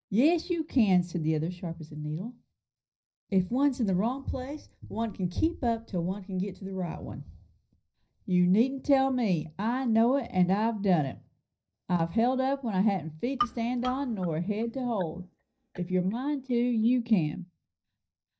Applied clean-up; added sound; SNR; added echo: neural mask model DeepFilterNet 3.